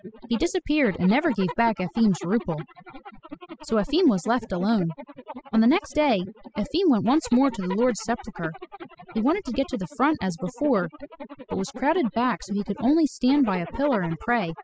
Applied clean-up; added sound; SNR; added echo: classical method spectral subtraction.